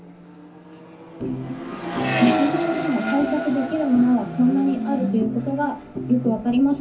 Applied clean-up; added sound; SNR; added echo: none; Accelerating, revving, vroom; 8 dB; reverberation time 0.4 s.